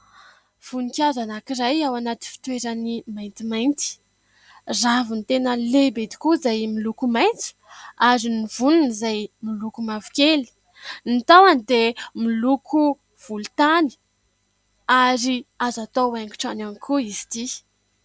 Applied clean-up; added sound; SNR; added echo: none; none; none; none.